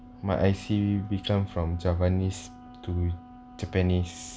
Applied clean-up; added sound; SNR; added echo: none; Wind instrument, woodwind instrument; 20 dB; none.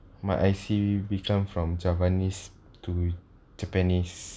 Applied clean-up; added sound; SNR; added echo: none; none; none; none.